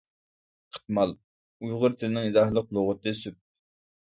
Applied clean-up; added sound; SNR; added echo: none; none; none; none.